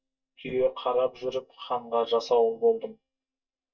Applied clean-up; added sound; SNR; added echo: neural mask model DeepFilterNet 3.